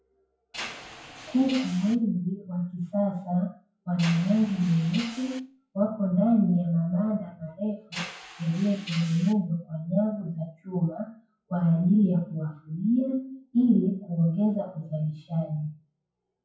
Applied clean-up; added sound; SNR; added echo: classical method WPE with log-MMSE.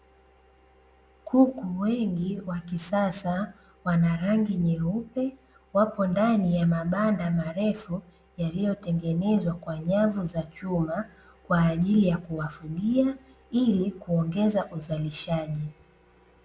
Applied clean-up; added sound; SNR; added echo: none; none; none; none.